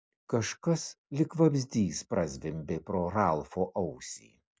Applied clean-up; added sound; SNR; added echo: none; none; none; none.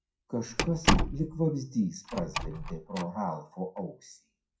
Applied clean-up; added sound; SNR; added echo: classical method WPE with log-MMSE.